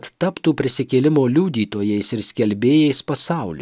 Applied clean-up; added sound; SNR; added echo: none; none; none; none.